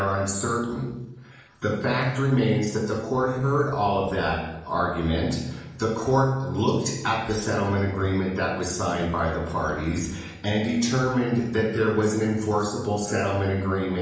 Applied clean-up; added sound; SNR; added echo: neural separator model SepFormer DNS4.